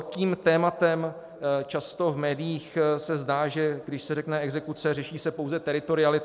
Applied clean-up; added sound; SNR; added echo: none; none; none; none.